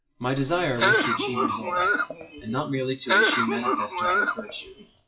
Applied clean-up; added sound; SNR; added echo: classical method WPE with log-MMSE.